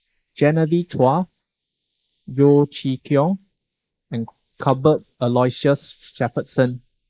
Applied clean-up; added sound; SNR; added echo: neural mask model Resemble Enhance denoiser.